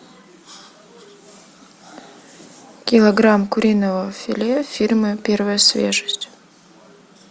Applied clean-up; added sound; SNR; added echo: none; none; none; none.